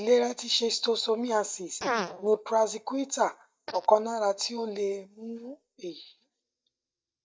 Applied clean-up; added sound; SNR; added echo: neural mask model DeepFilterNet 3.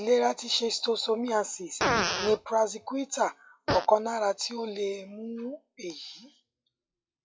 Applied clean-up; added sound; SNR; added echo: classical method WPE with log-MMSE.